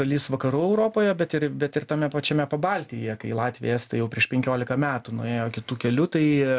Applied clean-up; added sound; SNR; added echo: none; none; none; none.